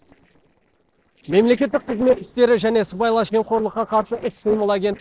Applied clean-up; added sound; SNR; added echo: neural separator model SepFormer DNS4.